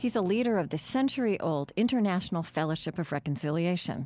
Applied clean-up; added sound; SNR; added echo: none; none; none; none.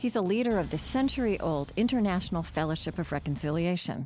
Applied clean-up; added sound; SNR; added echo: none; Engine; 15 dB; none.